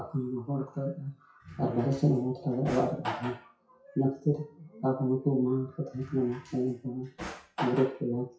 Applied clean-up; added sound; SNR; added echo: classical method WPE with log-MMSE.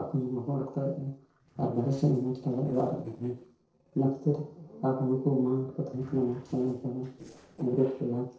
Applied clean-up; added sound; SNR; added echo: neural separator model SepFormer DNS4.